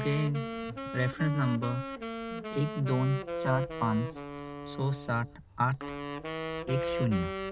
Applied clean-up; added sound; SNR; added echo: none; Wind instrument, woodwind instrument; 5 dB; none.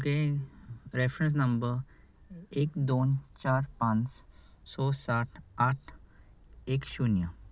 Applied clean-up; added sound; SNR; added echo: none; none; none; none.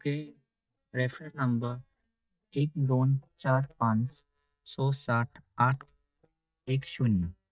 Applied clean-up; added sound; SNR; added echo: neural mask model DeepFilterNet 3.